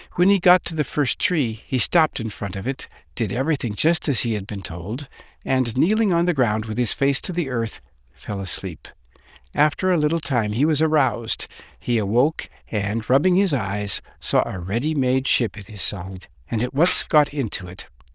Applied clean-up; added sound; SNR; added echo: neural diffusion model UNIVERSE++.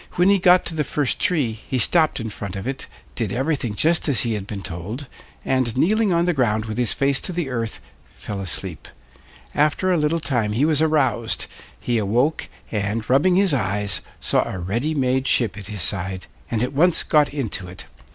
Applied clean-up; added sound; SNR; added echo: none; none; none; none.